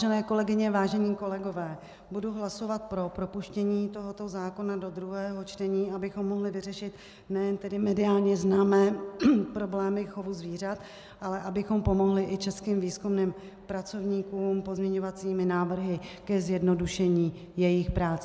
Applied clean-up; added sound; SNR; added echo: none; none; none; none.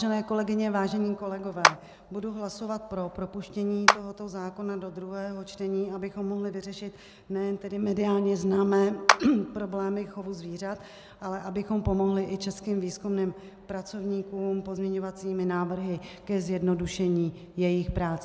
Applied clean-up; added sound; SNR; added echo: none; Clapping; 0 dB; none.